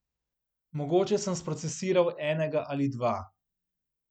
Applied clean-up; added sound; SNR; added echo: none; none; none; none.